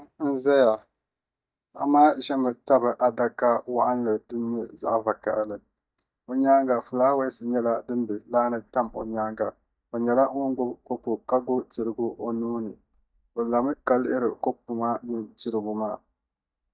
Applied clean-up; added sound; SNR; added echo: neural mask model DeepFilterNet 3.